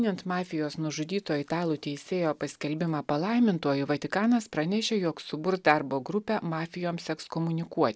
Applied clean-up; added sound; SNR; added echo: none; none; none; none.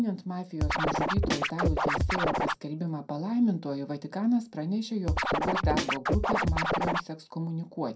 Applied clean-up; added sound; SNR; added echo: none; Scratching (performance technique); -4 dB; reverberation time 0.2 s.